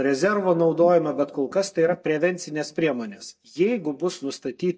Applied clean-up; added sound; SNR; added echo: neural mask model DeepFilterNet 3.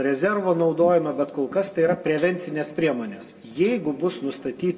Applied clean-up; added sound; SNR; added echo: none; Hi-hat; 18 dB; reverberation time 1.5 s.